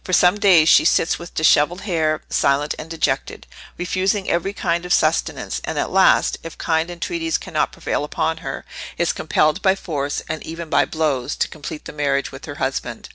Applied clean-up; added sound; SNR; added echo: none; none; none; none.